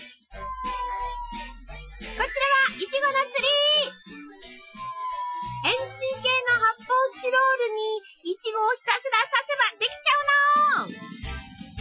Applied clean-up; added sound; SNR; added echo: classical method Wiener filter.